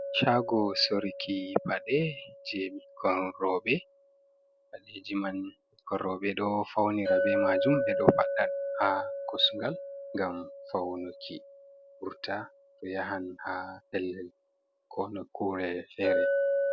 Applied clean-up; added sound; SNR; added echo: none; Chink, clink; 4 dB; none.